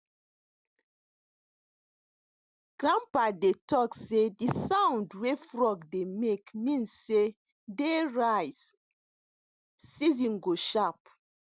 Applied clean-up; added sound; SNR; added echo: none; none; none; none.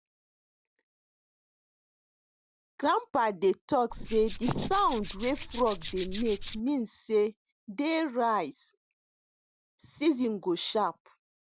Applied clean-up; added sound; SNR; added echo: none; Tools; 7 dB; none.